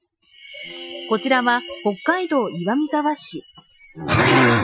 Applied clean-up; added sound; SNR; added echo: classical method Wiener filter.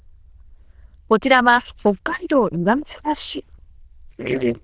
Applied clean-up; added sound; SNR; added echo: neural diffusion model UNIVERSE++.